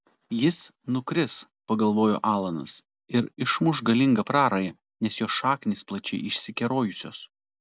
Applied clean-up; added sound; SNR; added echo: none; none; none; none.